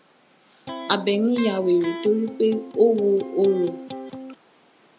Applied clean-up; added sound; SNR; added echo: none; Electric guitar; 13 dB; none.